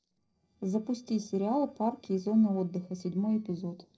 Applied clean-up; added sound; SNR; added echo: neural separator model SepFormer DNS4.